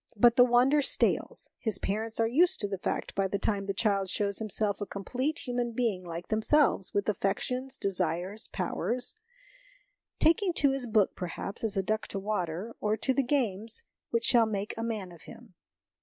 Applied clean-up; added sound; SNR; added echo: none; none; none; none.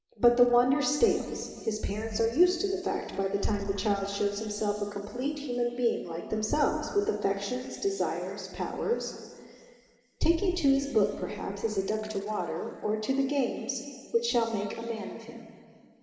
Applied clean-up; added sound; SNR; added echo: none; none; none; reverberation time 2.3 s.